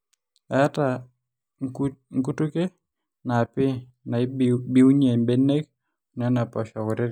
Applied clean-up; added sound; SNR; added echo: none; none; none; none.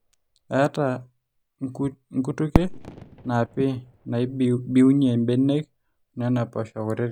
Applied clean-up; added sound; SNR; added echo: none; Fireworks; 9 dB; none.